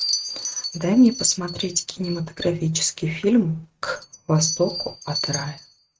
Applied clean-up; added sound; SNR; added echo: neural mask model RNNoise.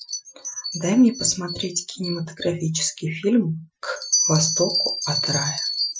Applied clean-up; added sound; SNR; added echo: classical method Wiener filter.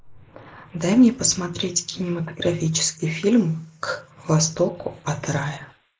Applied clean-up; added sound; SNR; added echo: neural mask model Resemble Enhance denoiser.